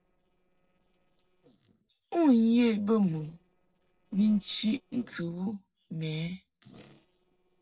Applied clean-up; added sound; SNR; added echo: neural separator model SepFormer DNS4.